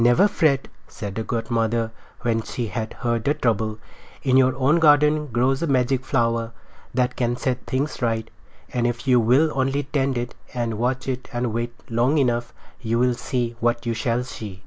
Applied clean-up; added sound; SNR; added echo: none; none; none; none.